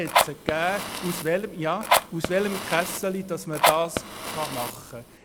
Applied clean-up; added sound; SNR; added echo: none; Fire; 0 dB; none.